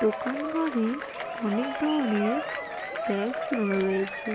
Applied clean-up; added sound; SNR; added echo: none; Applause / Crowd / Cheering; 5 dB; none.